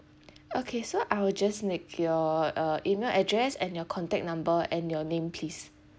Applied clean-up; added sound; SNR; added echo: none; none; none; none.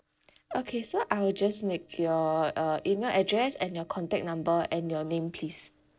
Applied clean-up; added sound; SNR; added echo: neural separator model SepFormer DNS4.